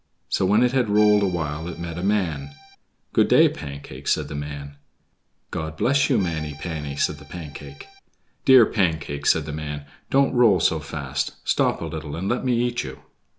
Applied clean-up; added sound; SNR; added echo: none; Accordion; 20 dB; none.